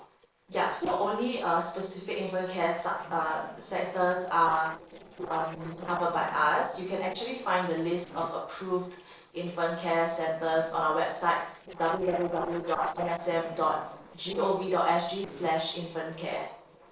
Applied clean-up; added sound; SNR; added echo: neural separator model SepFormer DNS4.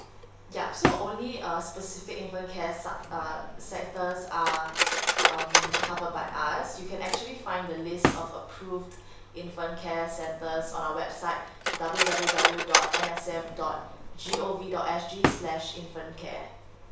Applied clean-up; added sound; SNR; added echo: none; Cutlery, silverware; -2 dB; reverberation time 0.7 s.